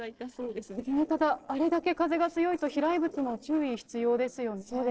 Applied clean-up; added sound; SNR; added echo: neural separator model SepFormer DNS4.